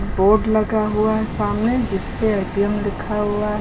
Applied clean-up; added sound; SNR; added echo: none; Waves, surf; 8 dB; reverberation time 0.2 s.